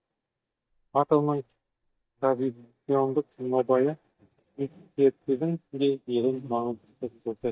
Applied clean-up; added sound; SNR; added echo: neural mask model DeepFilterNet 3.